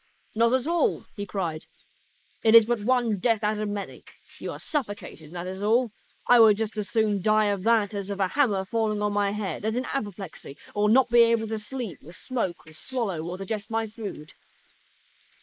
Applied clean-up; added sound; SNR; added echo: neural mask model Resemble Enhance denoiser.